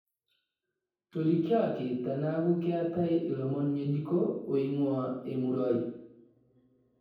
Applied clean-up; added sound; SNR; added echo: none; none; none; reverberation time 0.9 s.